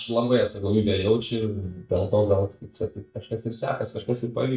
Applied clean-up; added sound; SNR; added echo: neural mask model DeepFilterNet 3.